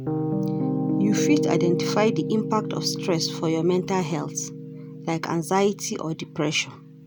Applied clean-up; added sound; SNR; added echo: none; Piano; 2 dB; none.